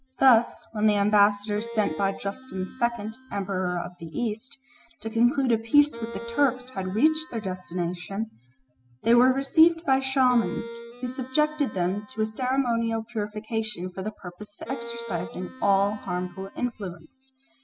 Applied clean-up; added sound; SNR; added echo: classical method spectral subtraction.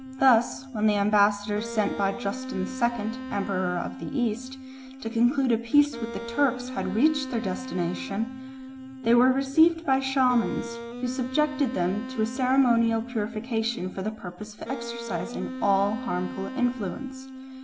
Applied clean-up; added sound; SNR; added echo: none; Wind instrument, woodwind instrument; 11 dB; none.